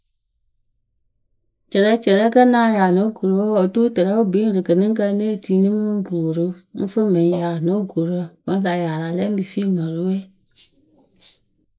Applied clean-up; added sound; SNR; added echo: neural mask model Resemble Enhance denoiser.